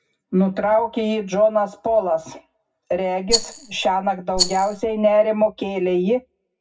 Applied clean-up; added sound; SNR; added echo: none; Rattle; 5 dB; reverberation time 0.4 s.